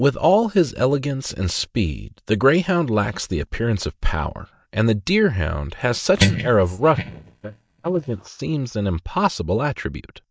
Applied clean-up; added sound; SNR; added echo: neural mask model DeepFilterNet 3.